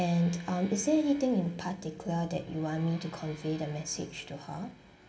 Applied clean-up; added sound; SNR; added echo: none; none; none; reverberation time 0.9 s.